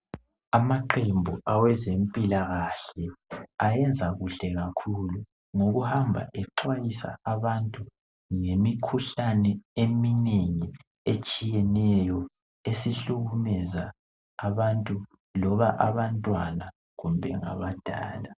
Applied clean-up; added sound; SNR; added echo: none; none; none; none.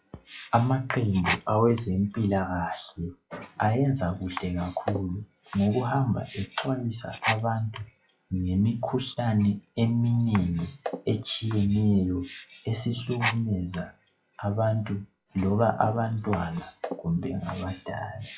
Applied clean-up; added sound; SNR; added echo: classical method log-MMSE.